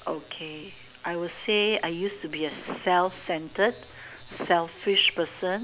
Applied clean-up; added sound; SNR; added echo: none; none; none; none.